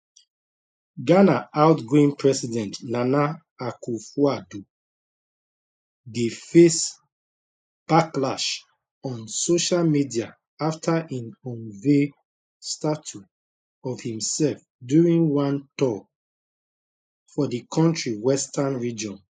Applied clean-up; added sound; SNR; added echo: neural mask model Resemble Enhance denoiser.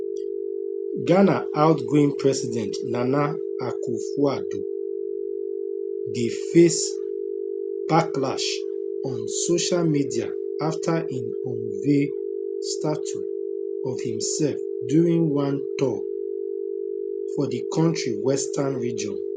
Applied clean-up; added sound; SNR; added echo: none; Telephone; 3 dB; none.